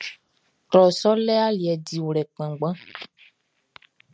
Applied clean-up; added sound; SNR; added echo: none; none; none; none.